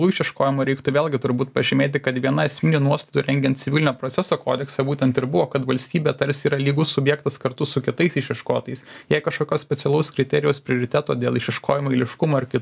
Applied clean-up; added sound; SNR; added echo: none; none; none; none.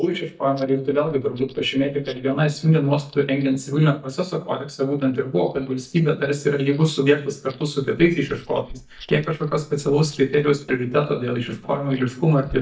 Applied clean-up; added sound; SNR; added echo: neural mask model DeepFilterNet 3.